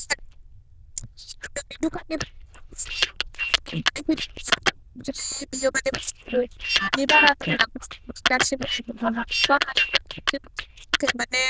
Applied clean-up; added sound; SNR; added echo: neural diffusion model UNIVERSE++.